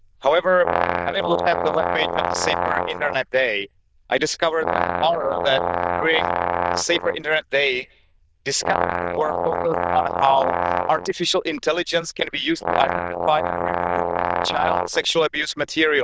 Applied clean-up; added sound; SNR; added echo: neural diffusion model UNIVERSE++.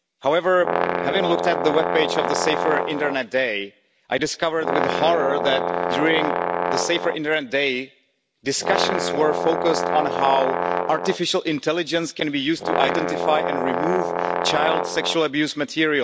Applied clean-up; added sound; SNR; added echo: none; Brass instrument; 2 dB; none.